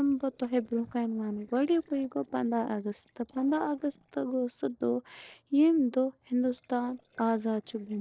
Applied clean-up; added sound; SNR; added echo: neural separator model SepFormer DNS4.